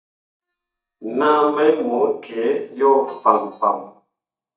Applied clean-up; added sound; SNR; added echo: neural mask model DeepFilterNet 3.